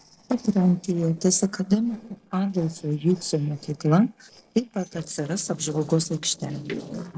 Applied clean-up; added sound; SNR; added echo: neural separator model SepFormer DNS4.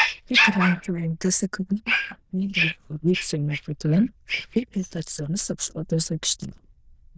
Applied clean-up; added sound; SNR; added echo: neural diffusion model UNIVERSE++.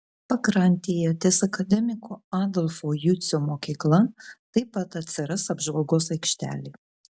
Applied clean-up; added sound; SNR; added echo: none; none; none; none.